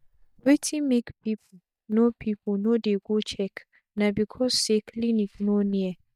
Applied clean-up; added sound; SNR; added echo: neural mask model DeepFilterNet 3.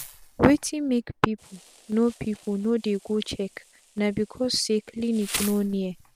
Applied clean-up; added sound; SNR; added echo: none; Insect; 16 dB; none.